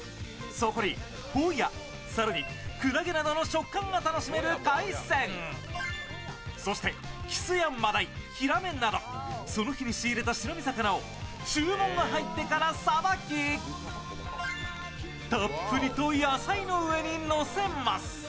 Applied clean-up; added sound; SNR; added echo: none; Crackle; 19 dB; none.